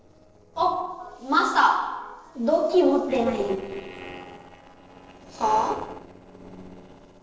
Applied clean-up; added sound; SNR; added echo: neural separator model SepFormer DNS4.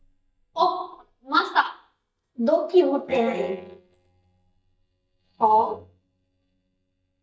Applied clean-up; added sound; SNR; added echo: neural mask model DeepFilterNet 3.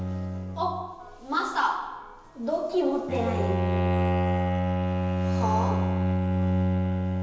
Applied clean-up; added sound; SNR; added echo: none; Bowed string instrument; -5 dB; reverberation time 1.0 s.